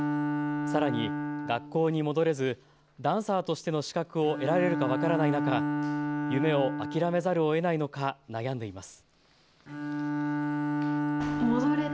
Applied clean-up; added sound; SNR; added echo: none; Bowed string instrument; 2 dB; none.